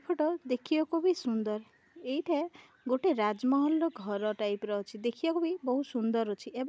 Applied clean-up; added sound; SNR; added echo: none; none; none; none.